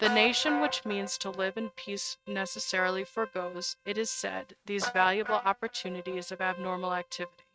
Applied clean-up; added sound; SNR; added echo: neural mask model RNNoise.